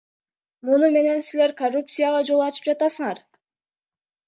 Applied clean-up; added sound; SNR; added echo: none; none; none; none.